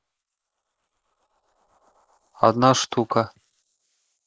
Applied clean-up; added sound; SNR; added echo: neural mask model Resemble Enhance denoiser.